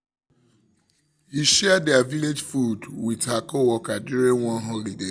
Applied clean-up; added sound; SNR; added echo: none; none; none; none.